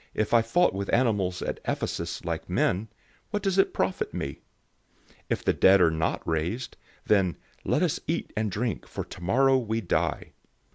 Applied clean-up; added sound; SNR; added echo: none; none; none; none.